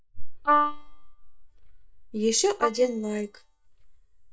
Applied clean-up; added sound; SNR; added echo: neural mask model DeepFilterNet 3.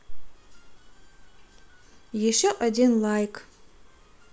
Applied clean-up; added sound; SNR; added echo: none; none; none; none.